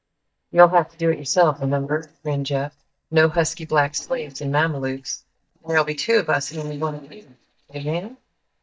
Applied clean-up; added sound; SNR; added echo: neural mask model DeepFilterNet 3.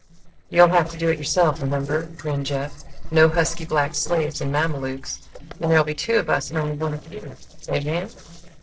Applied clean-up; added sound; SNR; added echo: neural separator model SepFormer DNS4.